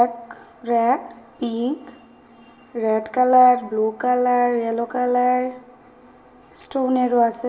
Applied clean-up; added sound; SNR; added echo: none; none; none; reverberation time 2.6 s.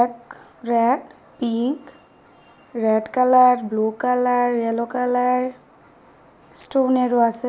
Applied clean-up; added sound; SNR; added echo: none; none; none; none.